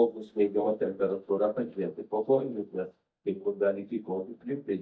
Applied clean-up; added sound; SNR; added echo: neural mask model DeepFilterNet 3.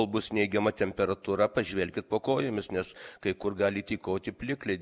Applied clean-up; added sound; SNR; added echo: none; none; none; none.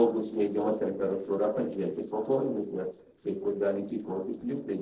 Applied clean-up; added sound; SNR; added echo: neural separator model SepFormer DNS4.